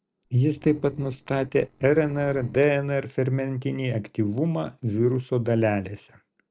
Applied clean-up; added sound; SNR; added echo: neural separator model SepFormer DNS4.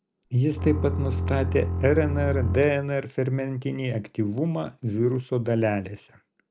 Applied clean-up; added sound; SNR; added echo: none; Bowed string instrument; 2 dB; none.